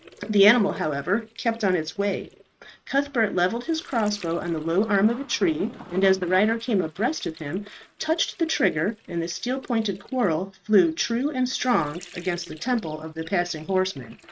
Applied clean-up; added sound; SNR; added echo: neural mask model RNNoise.